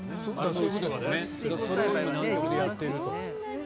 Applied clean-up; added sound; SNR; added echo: none; none; none; none.